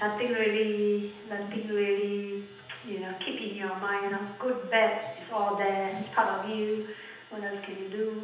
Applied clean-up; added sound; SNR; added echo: none; Whoosh, swoosh, swish; 19 dB; reverberation time 0.9 s.